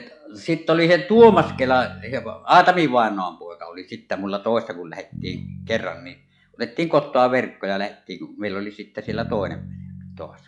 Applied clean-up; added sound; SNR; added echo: classical method log-MMSE.